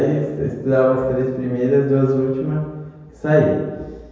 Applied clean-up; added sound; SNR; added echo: none; none; none; reverberation time 1.2 s.